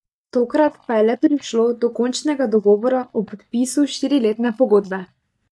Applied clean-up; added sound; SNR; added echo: neural mask model DeepFilterNet 3.